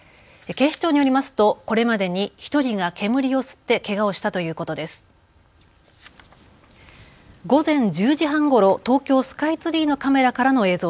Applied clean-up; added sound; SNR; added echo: none; none; none; none.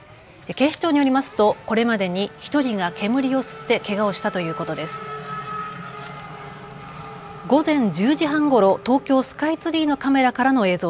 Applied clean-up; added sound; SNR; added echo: none; Race car, auto racing / Accelerating, revving, vroom; 16 dB; none.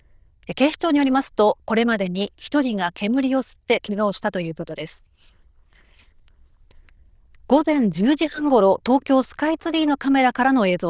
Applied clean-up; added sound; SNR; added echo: neural diffusion model UNIVERSE++.